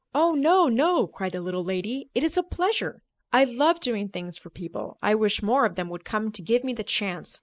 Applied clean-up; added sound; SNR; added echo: neural mask model Resemble Enhance denoiser.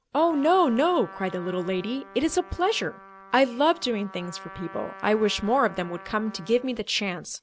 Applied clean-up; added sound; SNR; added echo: none; Trumpet; 19 dB; none.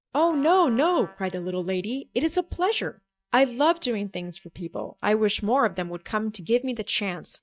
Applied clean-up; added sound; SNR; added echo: neural mask model DeepFilterNet 3.